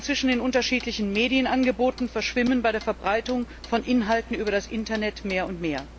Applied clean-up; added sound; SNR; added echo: none; Clock; 17 dB; none.